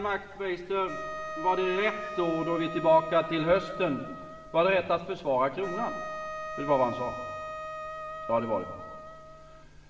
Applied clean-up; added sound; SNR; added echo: none; Wind instrument, woodwind instrument; 9 dB; reverberation time 1.8 s.